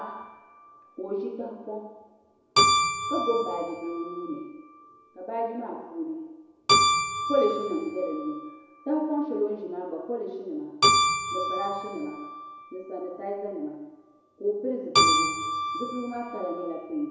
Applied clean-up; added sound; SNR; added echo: none; Keyboard (musical); -3 dB; reverberation time 1.0 s.